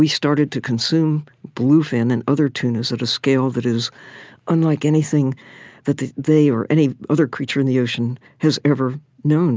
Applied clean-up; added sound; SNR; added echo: none; none; none; none.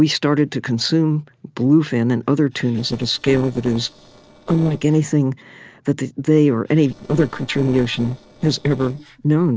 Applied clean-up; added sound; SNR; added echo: neural separator model SepFormer DNS4.